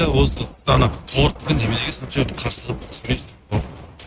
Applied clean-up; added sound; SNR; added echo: neural mask model RNNoise.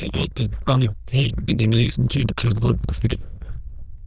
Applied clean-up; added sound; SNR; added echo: neural diffusion model UNIVERSE++.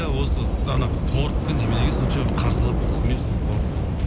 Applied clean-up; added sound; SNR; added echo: none; Subway, metro, underground / Train; -4 dB; none.